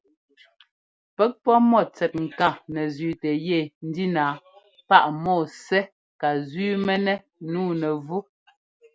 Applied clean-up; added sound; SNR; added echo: none; none; none; none.